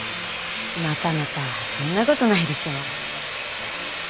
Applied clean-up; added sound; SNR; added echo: none; Sawing; 4 dB; none.